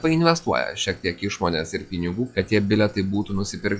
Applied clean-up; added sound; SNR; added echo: classical method log-MMSE.